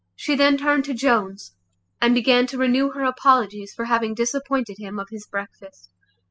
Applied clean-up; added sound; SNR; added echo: classical method spectral subtraction.